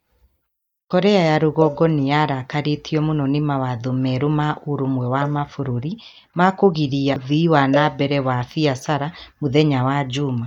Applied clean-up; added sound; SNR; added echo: neural mask model DeepFilterNet 3.